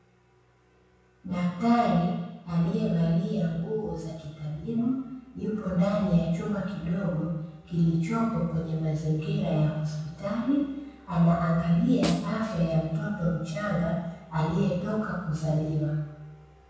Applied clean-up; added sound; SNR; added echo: none; Snare drum; 12 dB; reverberation time 1.0 s.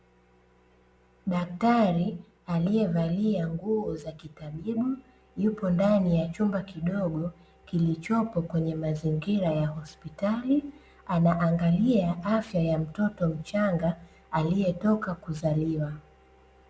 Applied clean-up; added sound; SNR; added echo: none; none; none; none.